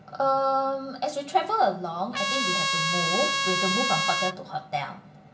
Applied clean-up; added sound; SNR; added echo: none; Trumpet; -1 dB; reverberation time 0.4 s.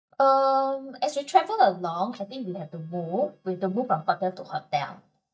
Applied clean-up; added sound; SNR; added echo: neural mask model DeepFilterNet 3.